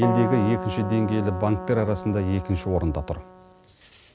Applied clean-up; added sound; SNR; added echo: none; Keyboard (musical); 7 dB; none.